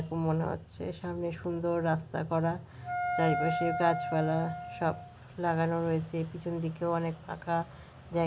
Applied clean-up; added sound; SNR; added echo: none; Wind instrument, woodwind instrument; 3 dB; none.